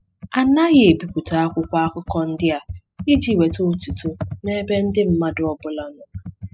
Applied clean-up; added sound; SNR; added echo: classical method spectral subtraction.